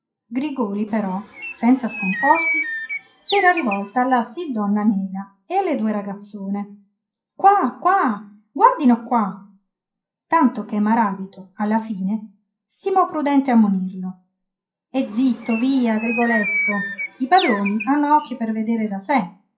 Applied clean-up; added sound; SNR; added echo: classical method WPE with log-MMSE.